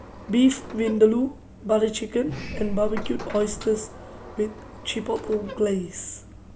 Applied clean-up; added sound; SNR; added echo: none; Sliding door; 11 dB; none.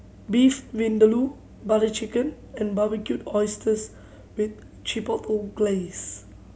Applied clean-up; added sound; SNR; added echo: none; none; none; none.